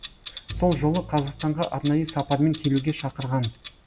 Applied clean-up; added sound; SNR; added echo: none; Clock + Bowed string instrument; 11 dB; none.